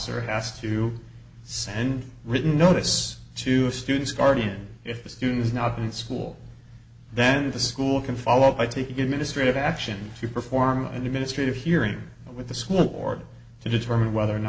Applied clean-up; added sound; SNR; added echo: none; none; none; none.